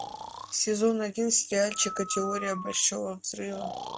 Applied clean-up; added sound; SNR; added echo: neural mask model RNNoise.